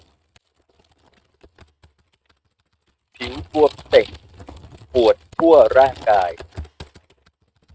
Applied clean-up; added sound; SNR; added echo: neural mask model RNNoise.